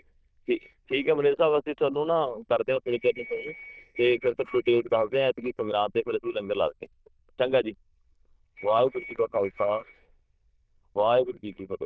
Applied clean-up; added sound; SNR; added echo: neural diffusion model UNIVERSE++.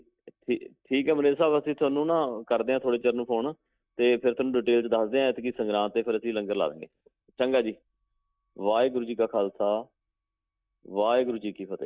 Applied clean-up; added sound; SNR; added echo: neural mask model DeepFilterNet 3.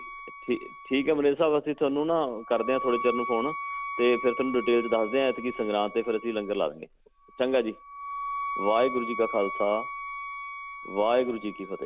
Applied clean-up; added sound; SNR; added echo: none; Wind instrument, woodwind instrument; 9 dB; none.